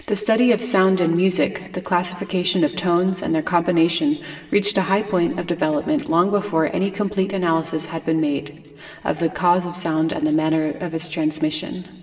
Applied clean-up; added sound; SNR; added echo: none; none; none; reverberation time 2.8 s.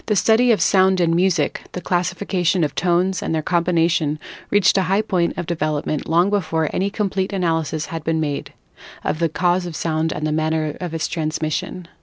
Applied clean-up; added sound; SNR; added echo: none; none; none; none.